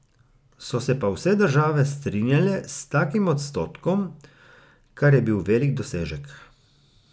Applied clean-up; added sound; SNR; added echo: none; none; none; none.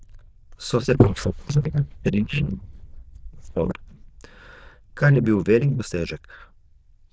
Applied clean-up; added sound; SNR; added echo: neural diffusion model UNIVERSE++.